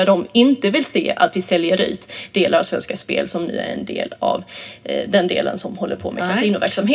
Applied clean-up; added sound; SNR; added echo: none; none; none; reverberation time 0.4 s.